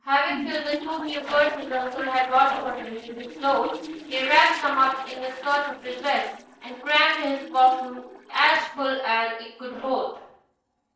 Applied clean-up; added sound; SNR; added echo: neural separator model SepFormer DNS4.